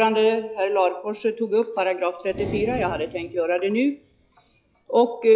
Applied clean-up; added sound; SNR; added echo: classical method log-MMSE.